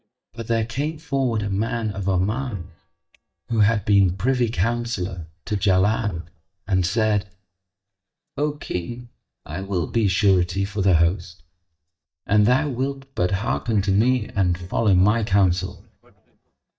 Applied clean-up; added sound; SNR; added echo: neural mask model DeepFilterNet 3.